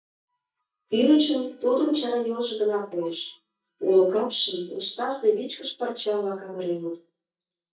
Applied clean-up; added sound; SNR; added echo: neural mask model DeepFilterNet 3.